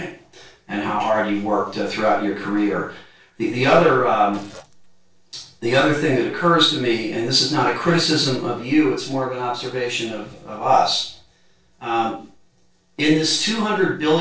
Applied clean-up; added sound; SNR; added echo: neural separator model SepFormer DNS4.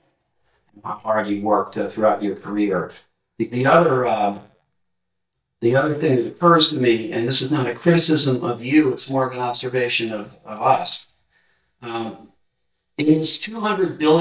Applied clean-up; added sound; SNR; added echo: neural mask model DeepFilterNet 3.